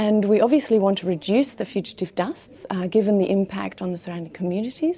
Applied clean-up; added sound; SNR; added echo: none; none; none; none.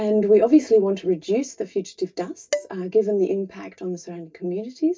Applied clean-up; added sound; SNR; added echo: neural mask model DeepFilterNet 3.